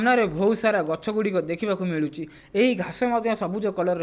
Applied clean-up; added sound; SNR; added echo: none; none; none; none.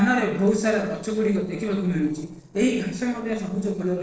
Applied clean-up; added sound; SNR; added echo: neural separator model SepFormer DNS4.